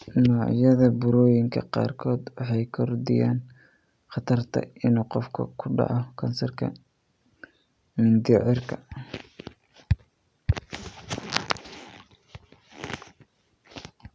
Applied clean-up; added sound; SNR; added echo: none; none; none; none.